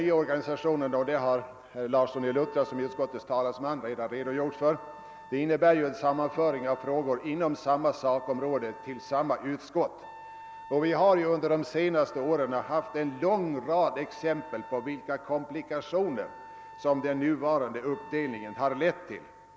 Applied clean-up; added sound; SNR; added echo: none; Wind instrument, woodwind instrument; 19 dB; none.